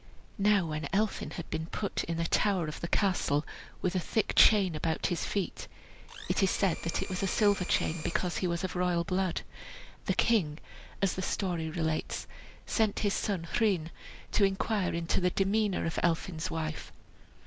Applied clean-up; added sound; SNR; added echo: none; Domestic sounds, home sounds; 15 dB; none.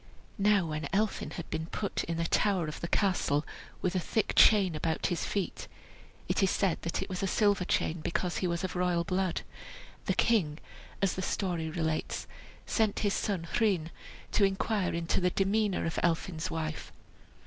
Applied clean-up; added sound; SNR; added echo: none; none; none; none.